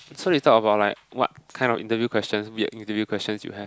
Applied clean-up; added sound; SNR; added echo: none; none; none; none.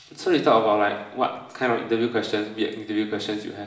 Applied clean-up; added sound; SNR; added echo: none; none; none; reverberation time 0.8 s.